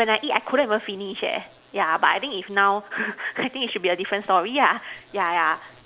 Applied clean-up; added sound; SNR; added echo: none; none; none; none.